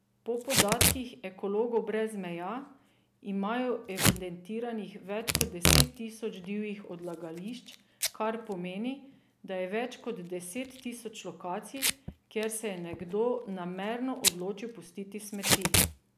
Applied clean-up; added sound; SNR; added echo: none; Packing tape, duct tape / Tearing; -2 dB; none.